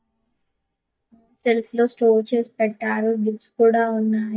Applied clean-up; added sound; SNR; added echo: neural mask model DeepFilterNet 3.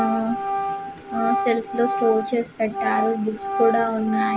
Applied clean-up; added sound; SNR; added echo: none; Organ; 3 dB; none.